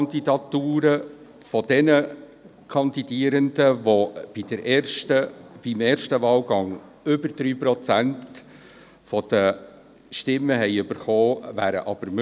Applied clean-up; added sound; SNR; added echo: none; none; none; none.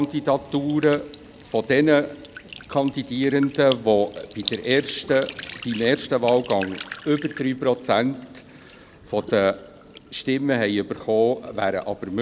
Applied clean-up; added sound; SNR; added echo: none; Trickle, dribble / Sink (filling or washing); 14 dB; none.